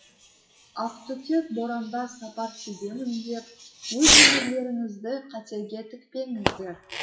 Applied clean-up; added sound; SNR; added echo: classical method WPE with log-MMSE.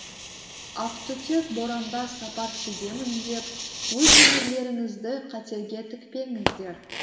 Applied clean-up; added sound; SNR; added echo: none; Fireworks; -4 dB; reverberation time 1.6 s.